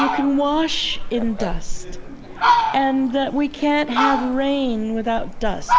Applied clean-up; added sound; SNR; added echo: none; Fowl; 1 dB; none.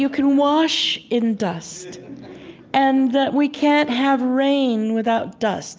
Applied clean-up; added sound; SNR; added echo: none; none; none; none.